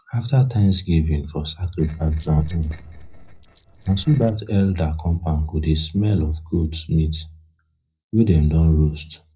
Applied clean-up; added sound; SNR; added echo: neural separator model SepFormer DNS4.